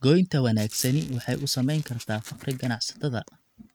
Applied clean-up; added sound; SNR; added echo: neural mask model RNNoise.